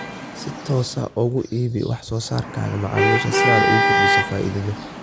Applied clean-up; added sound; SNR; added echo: none; Traffic noise, roadway noise / Vehicle horn, car horn, honking; -1 dB; none.